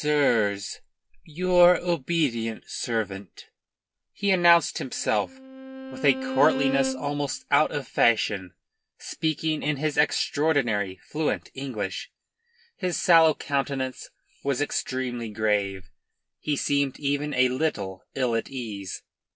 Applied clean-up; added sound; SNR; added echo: none; Bowed string instrument; 7 dB; none.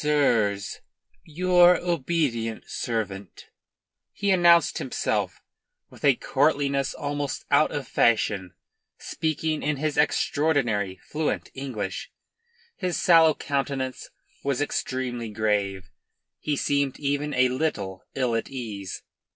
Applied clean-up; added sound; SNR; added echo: none; none; none; none.